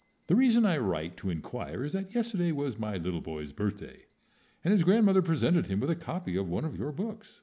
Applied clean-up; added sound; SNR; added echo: none; Alarm; 19 dB; none.